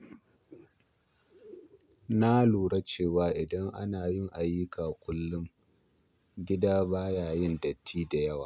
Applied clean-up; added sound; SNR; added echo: none; none; none; none.